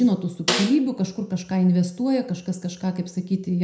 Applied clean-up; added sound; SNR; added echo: none; Snare drum; 6 dB; reverberation time 0.5 s.